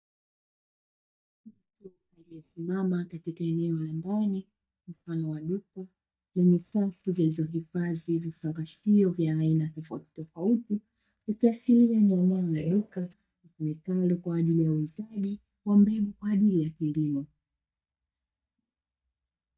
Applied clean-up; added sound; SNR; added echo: neural mask model DeepFilterNet 3.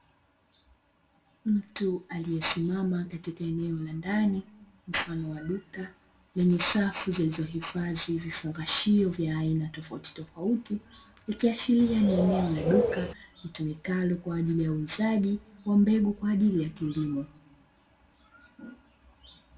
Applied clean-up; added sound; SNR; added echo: none; Bird; 1 dB; reverberation time 0.3 s.